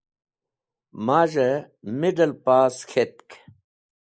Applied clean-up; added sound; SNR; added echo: neural mask model Resemble Enhance denoiser.